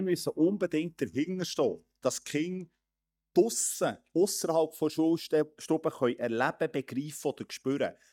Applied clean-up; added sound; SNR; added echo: neural mask model DeepFilterNet 3.